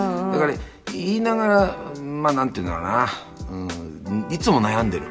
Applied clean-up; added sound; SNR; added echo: none; none; none; reverberation time 0.7 s.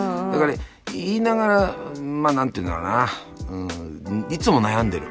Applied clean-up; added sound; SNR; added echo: none; none; none; none.